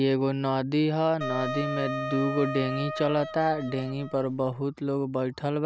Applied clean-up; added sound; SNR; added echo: none; Wind instrument, woodwind instrument; 7 dB; none.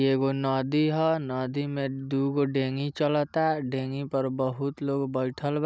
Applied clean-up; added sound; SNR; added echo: none; none; none; none.